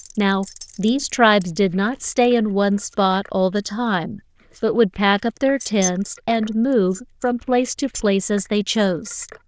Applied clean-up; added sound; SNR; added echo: neural diffusion model UNIVERSE++.